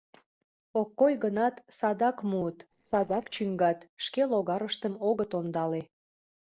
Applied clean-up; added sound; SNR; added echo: neural separator model SepFormer DNS4.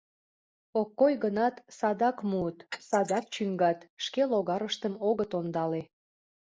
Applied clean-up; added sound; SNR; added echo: neural mask model Resemble Enhance denoiser.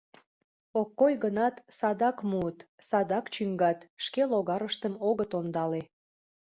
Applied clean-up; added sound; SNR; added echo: none; none; none; none.